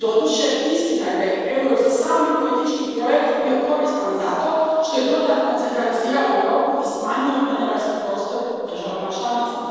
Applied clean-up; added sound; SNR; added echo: neural separator model SepFormer DNS4.